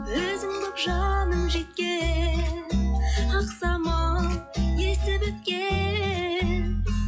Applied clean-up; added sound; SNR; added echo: classical method log-MMSE.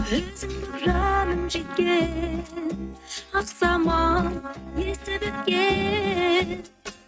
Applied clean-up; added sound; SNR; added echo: neural mask model RNNoise.